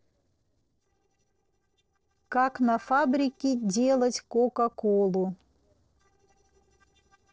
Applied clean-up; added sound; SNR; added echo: neural separator model SepFormer DNS4.